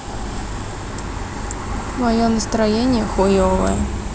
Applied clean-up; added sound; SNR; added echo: none; none; none; none.